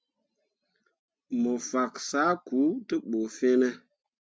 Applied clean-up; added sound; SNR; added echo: none; none; none; none.